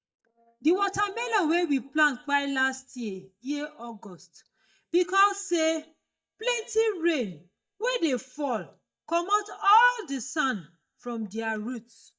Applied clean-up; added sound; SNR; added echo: neural mask model DeepFilterNet 3.